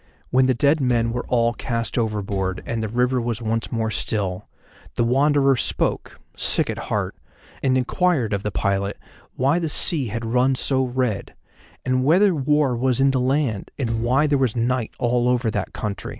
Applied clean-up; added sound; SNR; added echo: none; Thump, thud; 14 dB; none.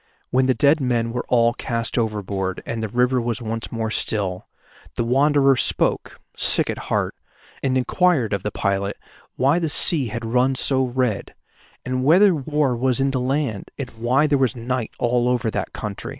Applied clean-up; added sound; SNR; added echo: neural separator model SepFormer WHAM!.